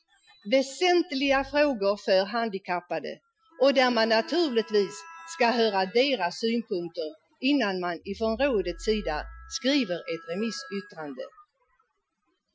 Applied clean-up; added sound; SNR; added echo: classical method Wiener filter.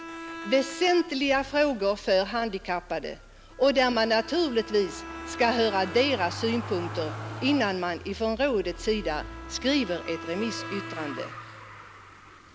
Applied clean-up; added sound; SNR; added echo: none; Motor vehicle (road) + Bowed string instrument; 12 dB; none.